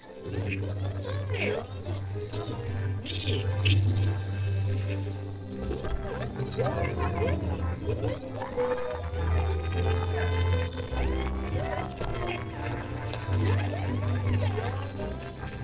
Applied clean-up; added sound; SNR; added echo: neural separator model SepFormer DNS4.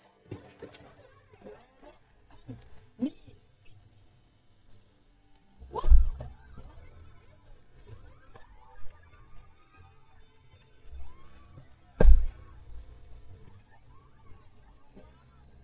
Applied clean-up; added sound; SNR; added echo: neural mask model DeepFilterNet 3.